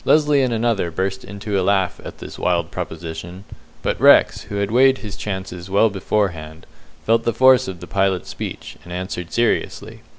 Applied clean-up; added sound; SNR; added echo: none; none; none; none.